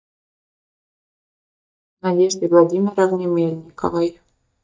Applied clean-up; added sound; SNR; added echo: neural mask model DeepFilterNet 3.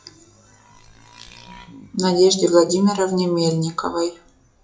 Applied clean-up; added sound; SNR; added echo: classical method WPE with log-MMSE.